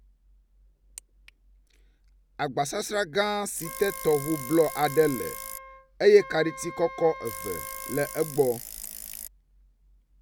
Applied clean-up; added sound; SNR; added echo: none; Wind instrument, woodwind instrument + Bicycle; 11 dB; none.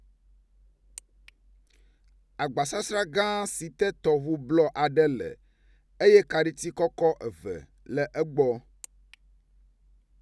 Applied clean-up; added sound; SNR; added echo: none; none; none; none.